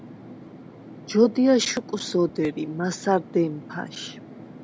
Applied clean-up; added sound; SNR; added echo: none; Fixed-wing aircraft, airplane; 17 dB; none.